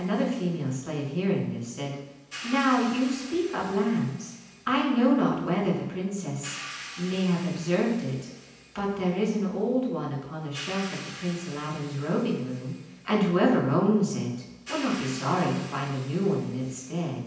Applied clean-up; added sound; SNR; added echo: none; Hi-hat; 17 dB; reverberation time 0.9 s.